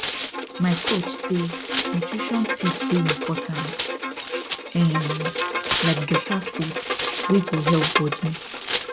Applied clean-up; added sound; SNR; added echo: none; Bowed string instrument + Tearing; 2 dB; none.